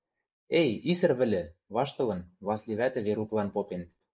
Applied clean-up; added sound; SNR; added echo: neural mask model Resemble Enhance denoiser.